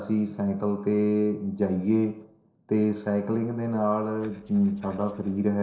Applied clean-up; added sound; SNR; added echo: neural separator model SepFormer DNS4.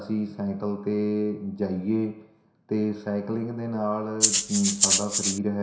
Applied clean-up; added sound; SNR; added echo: none; Rattle (instrument); -5 dB; reverberation time 0.7 s.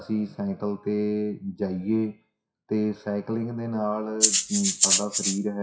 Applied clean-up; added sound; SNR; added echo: classical method WPE with log-MMSE.